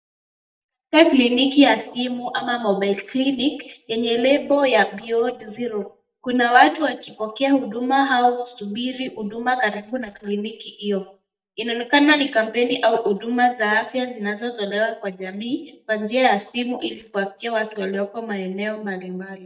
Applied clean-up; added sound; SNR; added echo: neural mask model DeepFilterNet 3.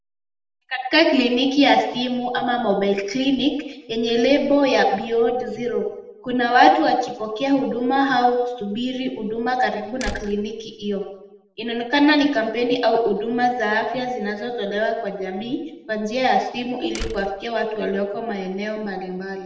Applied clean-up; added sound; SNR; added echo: none; Slam; 13 dB; reverberation time 0.8 s.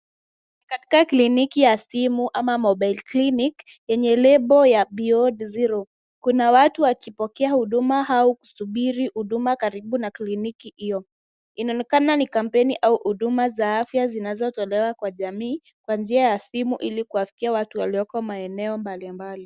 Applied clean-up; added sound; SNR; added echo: none; none; none; none.